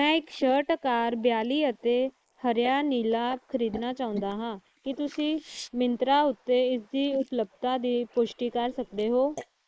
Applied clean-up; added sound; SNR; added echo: neural mask model Resemble Enhance denoiser.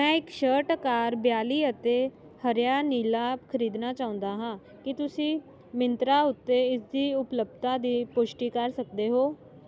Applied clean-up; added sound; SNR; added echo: none; none; none; none.